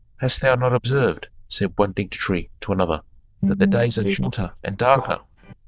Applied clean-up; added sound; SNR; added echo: neural diffusion model UNIVERSE++.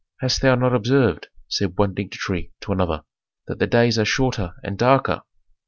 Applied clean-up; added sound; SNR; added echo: none; none; none; none.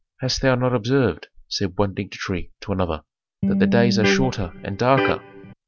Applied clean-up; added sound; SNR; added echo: none; Electric guitar; 0 dB; none.